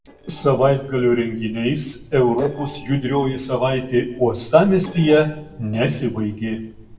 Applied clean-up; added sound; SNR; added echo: neural separator model SepFormer DNS4.